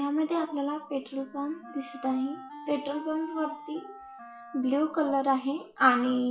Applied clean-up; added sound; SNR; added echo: classical method WPE with log-MMSE.